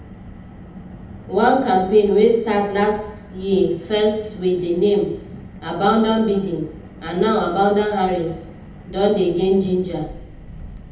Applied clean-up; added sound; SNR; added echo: none; Car; 18 dB; reverberation time 1.0 s.